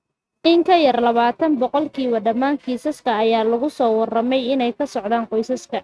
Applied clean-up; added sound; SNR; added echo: neural mask model RNNoise.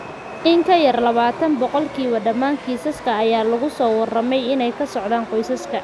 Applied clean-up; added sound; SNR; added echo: none; Chatter / Subway, metro, underground; 13 dB; none.